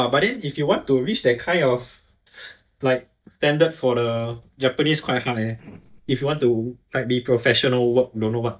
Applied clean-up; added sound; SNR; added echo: neural mask model DeepFilterNet 3.